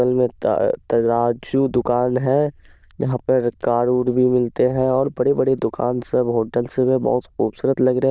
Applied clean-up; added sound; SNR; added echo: neural diffusion model UNIVERSE++.